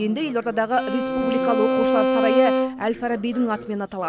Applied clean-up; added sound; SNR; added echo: none; Bowed string instrument; -1 dB; none.